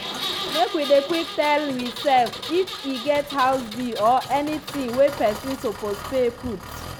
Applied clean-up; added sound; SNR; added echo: none; Engine; 10 dB; none.